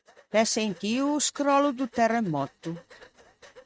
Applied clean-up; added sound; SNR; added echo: neural mask model RNNoise.